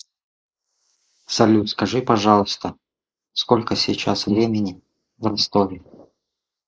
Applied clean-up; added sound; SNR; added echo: neural mask model Resemble Enhance denoiser.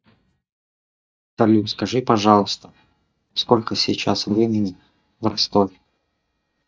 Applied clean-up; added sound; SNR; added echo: neural mask model DeepFilterNet 3.